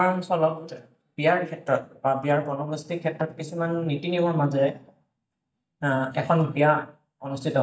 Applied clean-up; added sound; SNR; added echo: neural mask model DeepFilterNet 3.